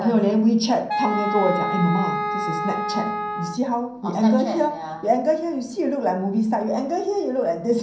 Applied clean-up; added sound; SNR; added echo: none; Wind instrument, woodwind instrument; 4 dB; reverberation time 0.6 s.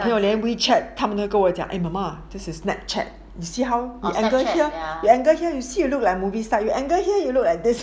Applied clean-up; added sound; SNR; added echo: none; none; none; none.